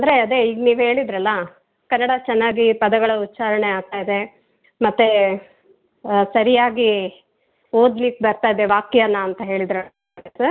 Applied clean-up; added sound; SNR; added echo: none; none; none; none.